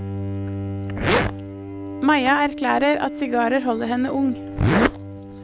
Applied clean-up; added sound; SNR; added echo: none; Zipper (clothing) + Bowed string instrument; 2 dB; none.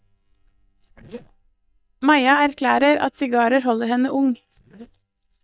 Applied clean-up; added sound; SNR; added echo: neural mask model DeepFilterNet 3.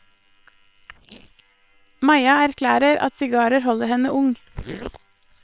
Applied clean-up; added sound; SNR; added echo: neural separator model SepFormer WHAM!.